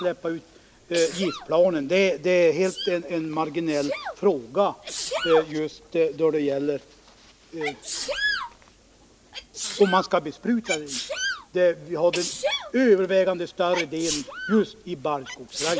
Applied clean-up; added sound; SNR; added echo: none; Sneeze; 9 dB; none.